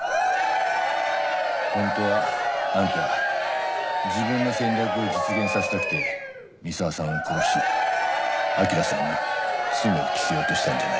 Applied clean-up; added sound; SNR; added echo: none; Crowd / Cheering; -5 dB; none.